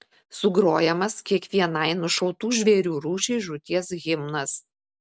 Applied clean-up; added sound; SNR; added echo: none; none; none; none.